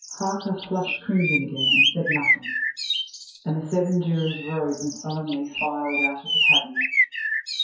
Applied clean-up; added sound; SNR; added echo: classical method WPE with log-MMSE.